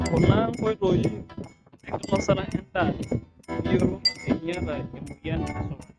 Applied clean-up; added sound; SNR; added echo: neural mask model RNNoise.